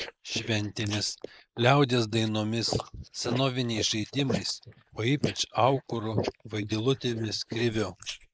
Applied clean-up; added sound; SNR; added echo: neural mask model Resemble Enhance denoiser.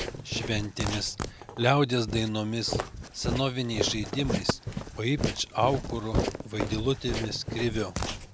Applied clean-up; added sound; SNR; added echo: none; Walk, footsteps; 4 dB; none.